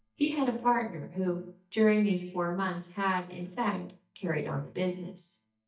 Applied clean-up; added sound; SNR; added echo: neural mask model DeepFilterNet 3.